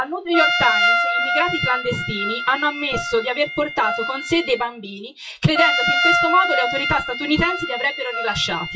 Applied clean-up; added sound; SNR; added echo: classical method WPE with log-MMSE.